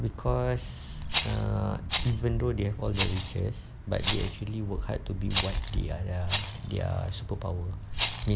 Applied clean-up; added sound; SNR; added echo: none; Rattle; -2 dB; none.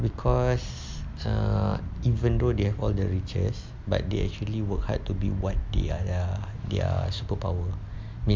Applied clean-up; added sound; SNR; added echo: none; none; none; none.